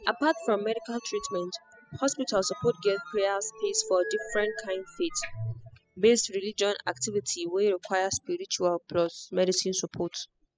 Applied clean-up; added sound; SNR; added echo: classical method spectral subtraction.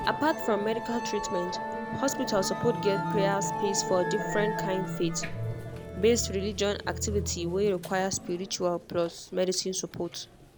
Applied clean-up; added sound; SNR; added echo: none; Musical instrument; 5 dB; none.